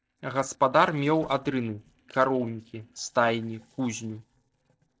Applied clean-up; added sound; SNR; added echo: neural separator model SepFormer DNS4.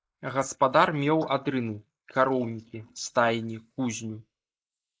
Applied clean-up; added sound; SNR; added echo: neural mask model Resemble Enhance denoiser.